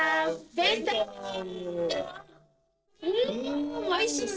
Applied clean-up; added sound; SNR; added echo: neural separator model SepFormer DNS4.